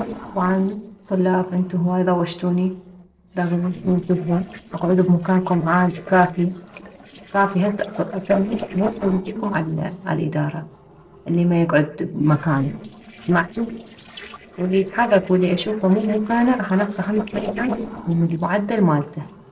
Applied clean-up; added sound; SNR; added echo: neural separator model SepFormer DNS4.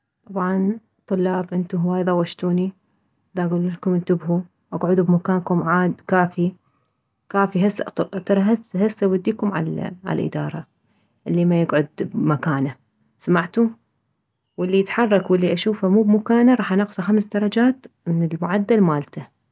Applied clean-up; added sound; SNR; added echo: none; none; none; none.